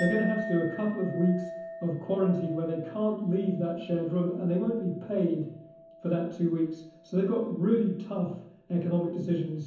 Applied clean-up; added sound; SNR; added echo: none; Chink, clink; 14 dB; reverberation time 0.7 s.